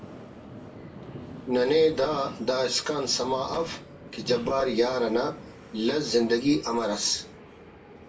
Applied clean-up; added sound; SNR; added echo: none; Subway, metro, underground; 15 dB; reverberation time 0.2 s.